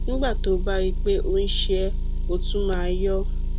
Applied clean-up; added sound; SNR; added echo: none; Motor vehicle (road) / Engine; -3 dB; none.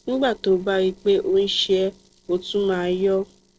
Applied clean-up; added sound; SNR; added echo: neural separator model SepFormer DNS4.